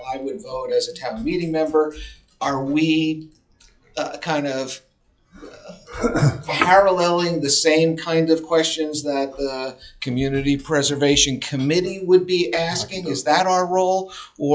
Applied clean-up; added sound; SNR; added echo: classical method log-MMSE.